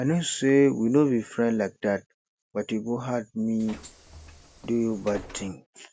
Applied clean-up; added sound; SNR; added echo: none; Bus; 18 dB; none.